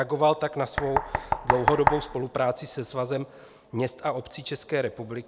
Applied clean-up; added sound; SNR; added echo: none; Knock; 1 dB; none.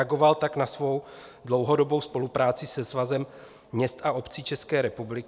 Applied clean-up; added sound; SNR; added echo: none; none; none; none.